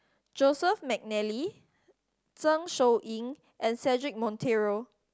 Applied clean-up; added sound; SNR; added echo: none; none; none; none.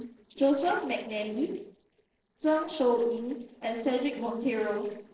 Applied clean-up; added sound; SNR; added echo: neural separator model SepFormer DNS4.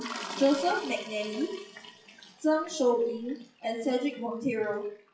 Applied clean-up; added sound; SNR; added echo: classical method WPE with log-MMSE.